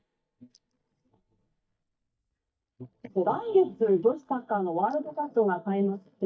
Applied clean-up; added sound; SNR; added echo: neural mask model DeepFilterNet 3.